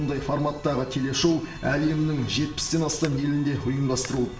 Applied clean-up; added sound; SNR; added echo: none; Wind; 20 dB; reverberation time 0.6 s.